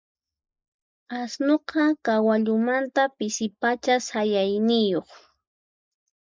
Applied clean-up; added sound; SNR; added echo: neural mask model Resemble Enhance denoiser.